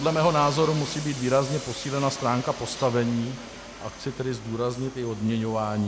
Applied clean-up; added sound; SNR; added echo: none; Train; 13 dB; none.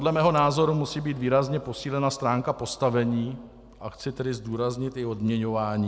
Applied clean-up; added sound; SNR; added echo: none; none; none; none.